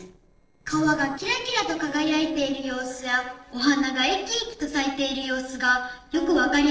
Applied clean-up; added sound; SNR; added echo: neural separator model SepFormer DNS4.